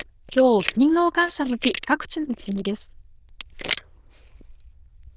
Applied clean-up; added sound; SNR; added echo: neural diffusion model UNIVERSE++.